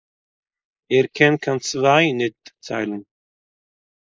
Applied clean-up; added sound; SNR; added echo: neural mask model Resemble Enhance denoiser.